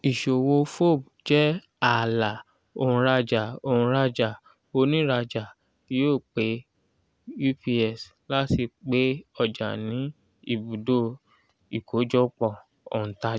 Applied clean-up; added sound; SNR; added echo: none; none; none; none.